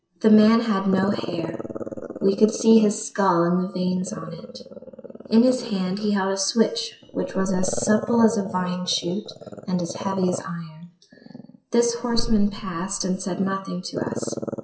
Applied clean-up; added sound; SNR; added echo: classical method WPE with log-MMSE.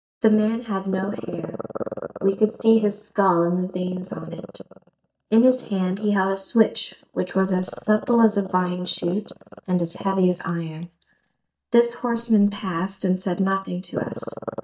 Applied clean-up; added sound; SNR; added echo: neural mask model DeepFilterNet 3.